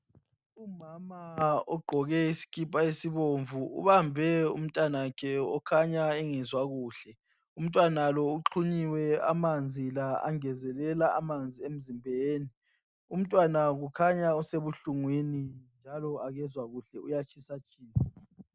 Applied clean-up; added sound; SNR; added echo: none; none; none; none.